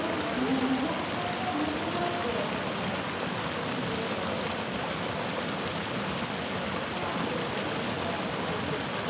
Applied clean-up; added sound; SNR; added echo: none; Stream; -5 dB; reverberation time 1.0 s.